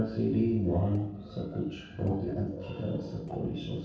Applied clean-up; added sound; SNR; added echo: neural separator model SepFormer DNS4.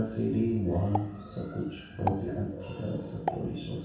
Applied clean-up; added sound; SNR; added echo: none; Explosion; 9 dB; reverberation time 0.7 s.